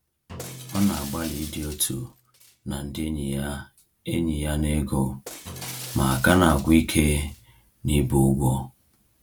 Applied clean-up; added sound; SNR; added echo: none; Shatter + Drum; 17 dB; none.